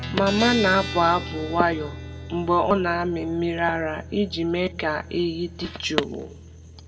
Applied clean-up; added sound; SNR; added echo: none; Guitar; 10 dB; reverberation time 1.8 s.